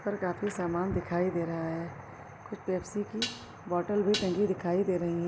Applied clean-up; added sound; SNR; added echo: none; Dishes, pots, and pans; 8 dB; none.